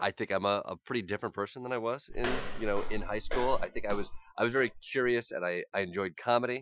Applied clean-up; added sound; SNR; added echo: classical method Wiener filter.